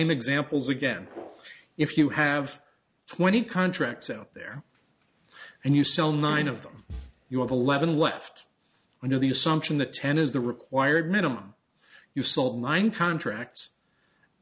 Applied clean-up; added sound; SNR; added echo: none; none; none; none.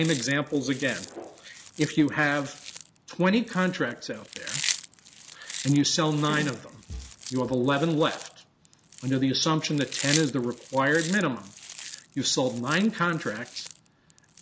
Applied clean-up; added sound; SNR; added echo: none; Chewing, mastication; 12 dB; none.